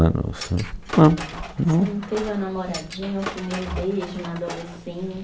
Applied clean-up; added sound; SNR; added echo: none; Tools; 13 dB; none.